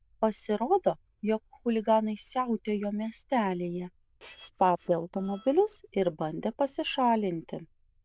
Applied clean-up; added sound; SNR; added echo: neural diffusion model UNIVERSE++.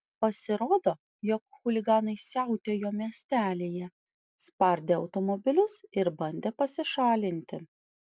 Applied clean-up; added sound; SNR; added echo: none; none; none; none.